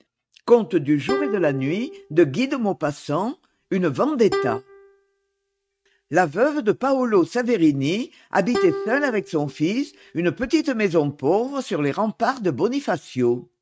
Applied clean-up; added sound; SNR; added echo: neural mask model RNNoise.